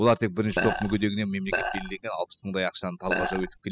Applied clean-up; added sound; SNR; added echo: classical method spectral subtraction.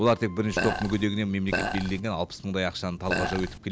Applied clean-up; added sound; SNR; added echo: none; Burping, eructation; 2 dB; none.